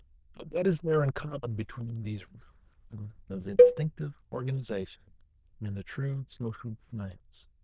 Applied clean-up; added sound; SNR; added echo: neural diffusion model UNIVERSE++.